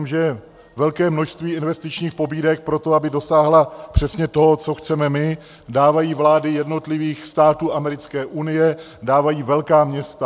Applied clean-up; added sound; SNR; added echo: none; none; none; none.